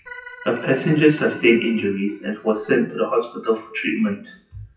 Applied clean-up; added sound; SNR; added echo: classical method WPE with log-MMSE.